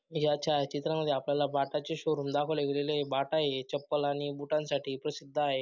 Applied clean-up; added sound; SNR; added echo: none; none; none; none.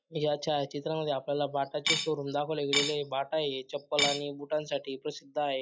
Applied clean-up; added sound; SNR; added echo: classical method log-MMSE.